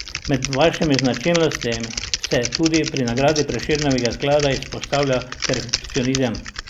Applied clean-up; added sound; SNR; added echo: none; Typing; 8 dB; none.